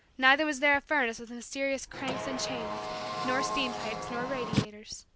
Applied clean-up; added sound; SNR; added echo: none; Car; 3 dB; none.